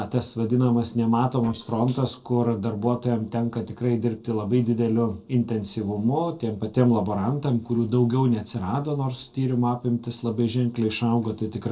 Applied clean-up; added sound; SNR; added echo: neural separator model SepFormer DNS4.